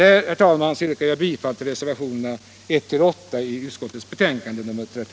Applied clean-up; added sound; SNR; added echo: none; none; none; none.